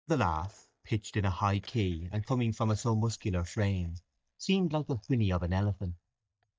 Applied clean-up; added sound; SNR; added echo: neural mask model DeepFilterNet 3.